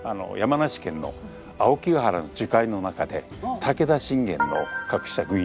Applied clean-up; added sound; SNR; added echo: none; none; none; none.